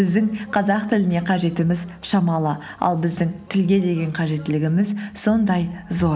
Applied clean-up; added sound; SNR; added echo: none; none; none; none.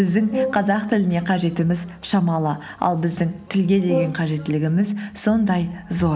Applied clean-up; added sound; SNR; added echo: none; Brass instrument; 10 dB; none.